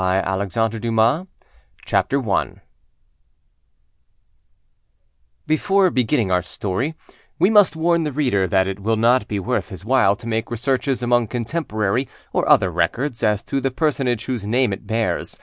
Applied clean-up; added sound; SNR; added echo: none; none; none; none.